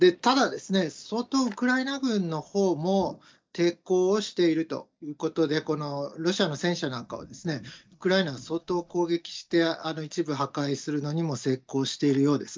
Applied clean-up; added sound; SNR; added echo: neural mask model DeepFilterNet 3.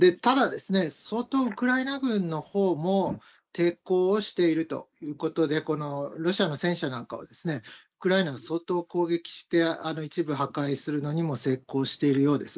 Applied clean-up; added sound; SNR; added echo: neural mask model Resemble Enhance denoiser.